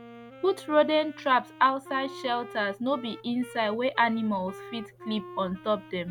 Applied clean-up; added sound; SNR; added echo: none; Wind instrument, woodwind instrument; 17 dB; none.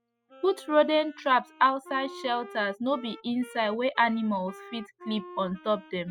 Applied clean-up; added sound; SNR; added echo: classical method spectral subtraction.